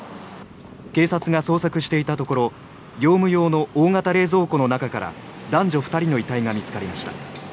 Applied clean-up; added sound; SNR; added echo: none; none; none; none.